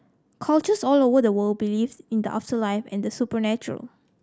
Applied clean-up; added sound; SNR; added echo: none; none; none; none.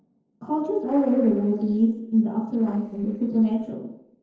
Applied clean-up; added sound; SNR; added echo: neural separator model SepFormer DNS4.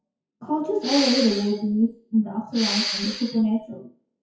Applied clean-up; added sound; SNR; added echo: classical method WPE with log-MMSE.